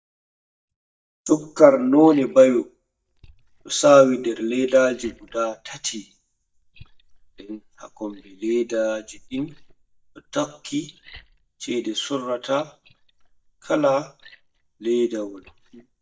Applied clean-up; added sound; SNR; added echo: neural mask model DeepFilterNet 3.